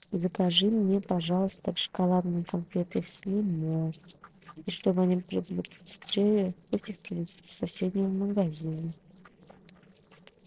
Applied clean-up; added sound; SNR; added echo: neural separator model SepFormer DNS4.